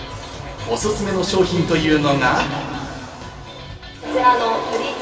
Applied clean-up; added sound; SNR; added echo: none; none; none; reverberation time 2.5 s.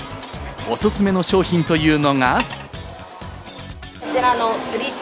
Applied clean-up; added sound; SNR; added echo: none; none; none; none.